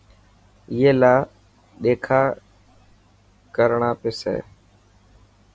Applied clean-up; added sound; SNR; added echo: none; none; none; none.